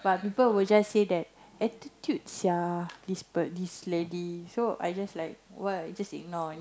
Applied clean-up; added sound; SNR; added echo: none; none; none; none.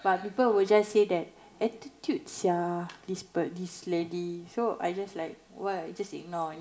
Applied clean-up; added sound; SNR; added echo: none; none; none; reverberation time 0.4 s.